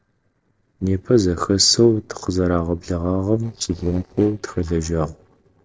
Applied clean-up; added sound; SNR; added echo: neural separator model SepFormer DNS4.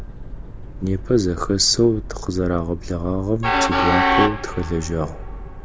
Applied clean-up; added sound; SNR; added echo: none; Train; 2 dB; none.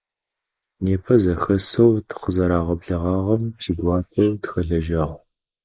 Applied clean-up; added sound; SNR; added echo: neural mask model Resemble Enhance denoiser.